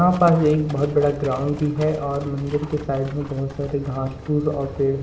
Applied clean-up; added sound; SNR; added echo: none; Livestock, farm animals, working animals; 16 dB; reverberation time 1.2 s.